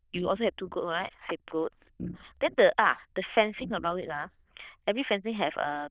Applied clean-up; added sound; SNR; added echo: neural diffusion model UNIVERSE++.